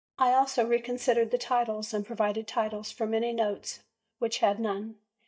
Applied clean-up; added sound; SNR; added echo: neural mask model DeepFilterNet 3.